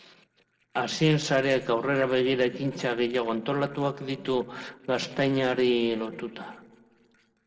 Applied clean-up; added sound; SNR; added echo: neural separator model SepFormer DNS4.